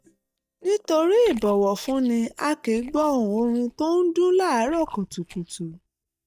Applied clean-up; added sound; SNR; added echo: neural mask model DeepFilterNet 3.